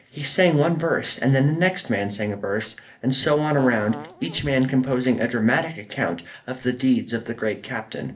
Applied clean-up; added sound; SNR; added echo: none; Fart; 14 dB; reverberation time 0.3 s.